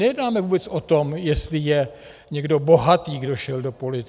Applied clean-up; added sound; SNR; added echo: none; none; none; none.